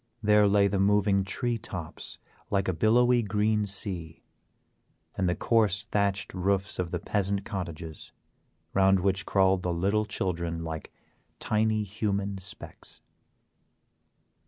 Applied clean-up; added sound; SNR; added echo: none; none; none; none.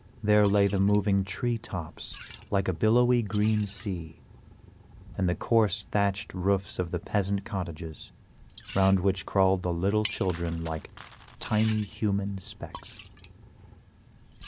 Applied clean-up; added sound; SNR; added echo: none; Coin (dropping) + Liquid; 19 dB; none.